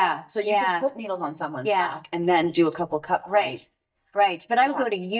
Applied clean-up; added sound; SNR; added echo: neural mask model DeepFilterNet 3.